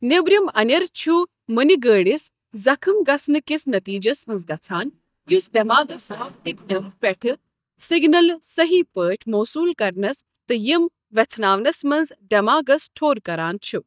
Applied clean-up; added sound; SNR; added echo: neural mask model DeepFilterNet 3.